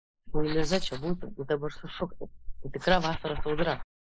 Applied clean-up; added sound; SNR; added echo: neural mask model Resemble Enhance denoiser.